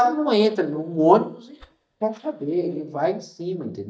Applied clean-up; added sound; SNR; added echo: neural mask model DeepFilterNet 3.